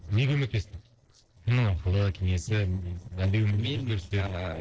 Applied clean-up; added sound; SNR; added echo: neural separator model SepFormer DNS4.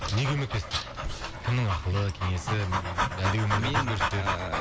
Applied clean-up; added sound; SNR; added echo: none; Dog; 3 dB; none.